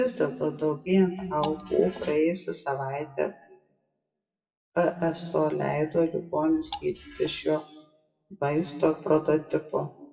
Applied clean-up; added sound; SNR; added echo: classical method WPE with log-MMSE.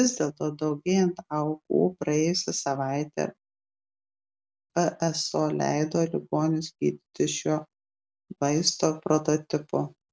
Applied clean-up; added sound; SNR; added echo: none; none; none; none.